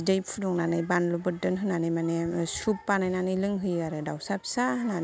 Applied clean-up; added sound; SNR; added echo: none; none; none; none.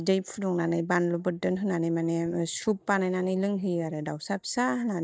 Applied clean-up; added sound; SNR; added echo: neural mask model DeepFilterNet 3.